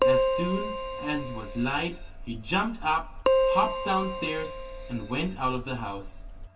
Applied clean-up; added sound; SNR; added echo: none; Keyboard (musical); -1 dB; reverberation time 0.1 s.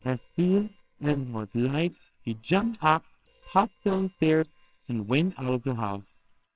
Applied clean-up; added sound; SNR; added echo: neural separator model SepFormer WHAMR!.